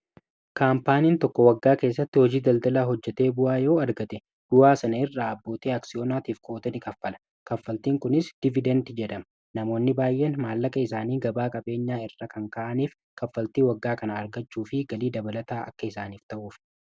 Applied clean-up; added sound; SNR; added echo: none; none; none; none.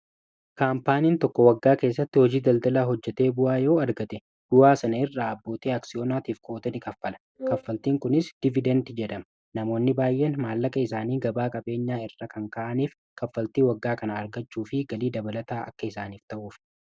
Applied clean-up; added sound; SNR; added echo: neural mask model DeepFilterNet 3.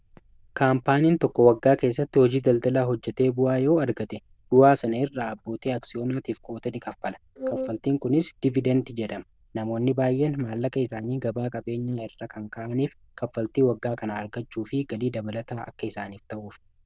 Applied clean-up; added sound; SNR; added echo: neural diffusion model UNIVERSE++.